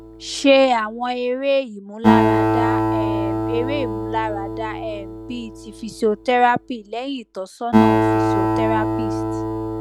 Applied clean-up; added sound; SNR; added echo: none; Acoustic guitar; -1 dB; none.